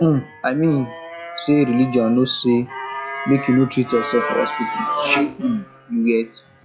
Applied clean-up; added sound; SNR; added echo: classical method log-MMSE.